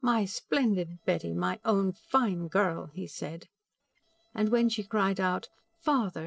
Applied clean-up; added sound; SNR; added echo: neural separator model SepFormer DNS4.